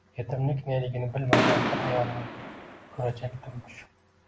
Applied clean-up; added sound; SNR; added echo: none; Fireworks; -1 dB; none.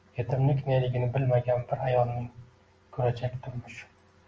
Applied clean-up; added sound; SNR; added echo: none; none; none; none.